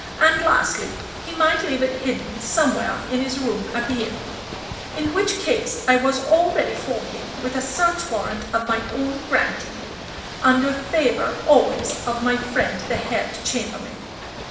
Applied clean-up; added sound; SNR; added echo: none; Ocean / Boat, Water vehicle; 11 dB; reverberation time 1.0 s.